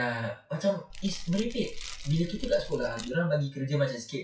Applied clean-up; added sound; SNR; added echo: classical method WPE with log-MMSE.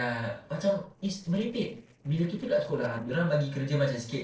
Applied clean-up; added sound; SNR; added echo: neural separator model SepFormer DNS4.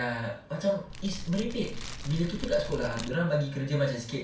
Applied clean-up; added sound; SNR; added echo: none; Fire; 7 dB; reverberation time 0.4 s.